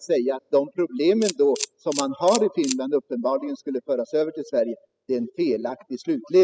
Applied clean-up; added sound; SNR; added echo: classical method spectral subtraction.